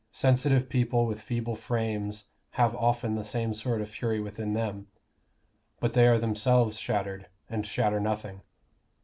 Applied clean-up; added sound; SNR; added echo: none; none; none; none.